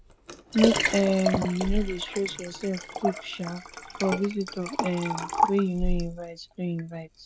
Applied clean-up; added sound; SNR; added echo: none; Liquid; 2 dB; none.